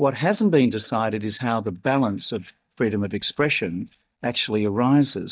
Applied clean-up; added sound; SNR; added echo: neural mask model DeepFilterNet 3.